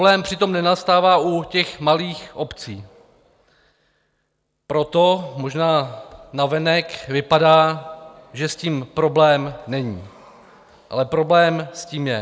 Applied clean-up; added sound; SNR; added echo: none; none; none; none.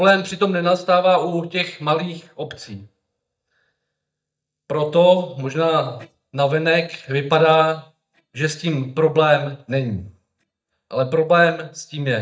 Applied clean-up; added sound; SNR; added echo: neural mask model DeepFilterNet 3.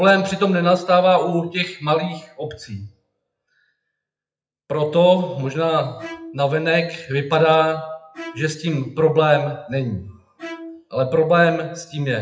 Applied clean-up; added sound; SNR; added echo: classical method WPE with log-MMSE.